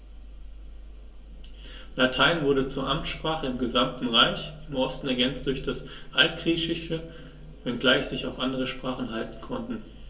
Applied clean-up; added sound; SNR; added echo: none; none; none; reverberation time 0.2 s.